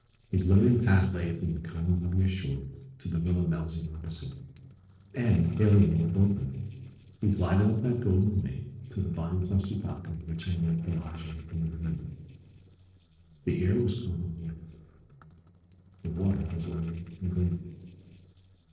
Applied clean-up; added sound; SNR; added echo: neural separator model SepFormer DNS4.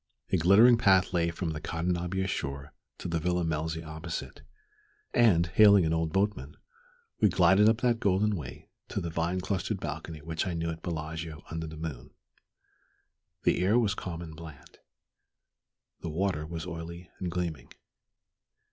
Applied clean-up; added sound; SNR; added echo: none; none; none; none.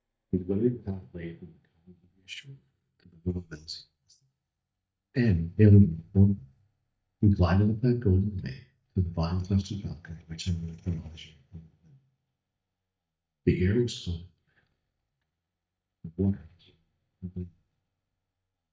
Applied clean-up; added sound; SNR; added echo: neural mask model DeepFilterNet 3.